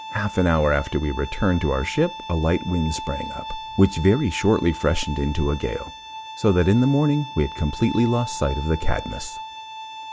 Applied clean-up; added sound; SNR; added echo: none; Bowed string instrument; 13 dB; none.